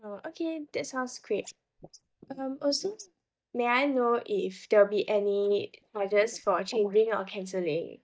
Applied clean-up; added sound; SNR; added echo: neural mask model DeepFilterNet 3.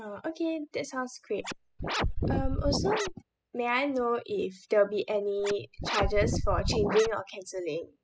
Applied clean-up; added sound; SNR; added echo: classical method spectral subtraction.